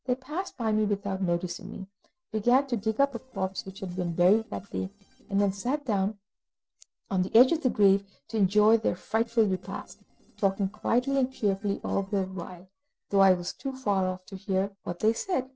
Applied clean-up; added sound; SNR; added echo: neural separator model SepFormer DNS4.